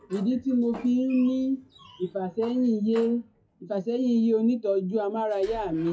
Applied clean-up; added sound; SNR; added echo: classical method WPE with log-MMSE.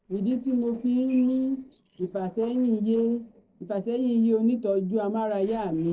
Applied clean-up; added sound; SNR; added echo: neural separator model SepFormer DNS4.